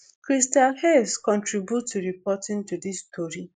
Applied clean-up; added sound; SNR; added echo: neural mask model Resemble Enhance denoiser.